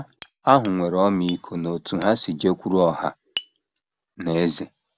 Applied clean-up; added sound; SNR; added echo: none; Hammer; 15 dB; none.